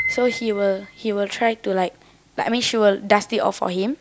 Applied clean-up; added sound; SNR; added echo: none; Piano; 14 dB; none.